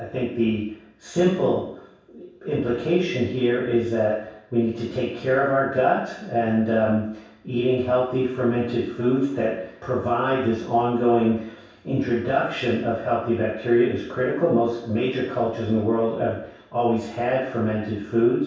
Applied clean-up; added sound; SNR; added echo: none; none; none; reverberation time 0.7 s.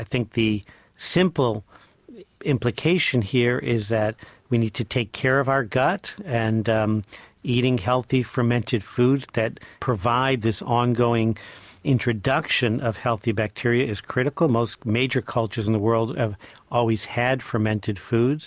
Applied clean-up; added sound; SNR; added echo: none; none; none; none.